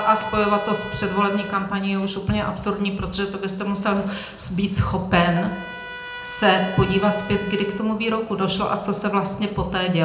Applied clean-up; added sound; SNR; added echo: none; Trumpet; 16 dB; reverberation time 0.7 s.